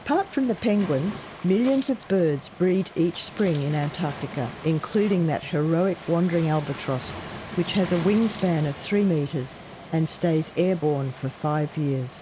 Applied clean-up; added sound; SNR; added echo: none; Coin (dropping) + Waves, surf; 15 dB; none.